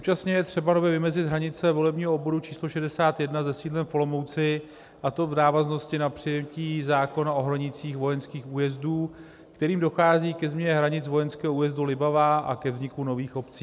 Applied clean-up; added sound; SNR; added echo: none; none; none; none.